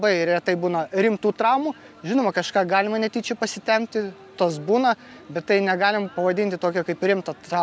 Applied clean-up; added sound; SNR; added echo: none; none; none; none.